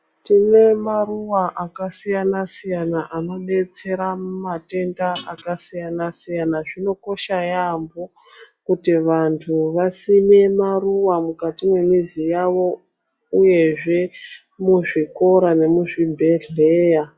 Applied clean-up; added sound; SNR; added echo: classical method log-MMSE.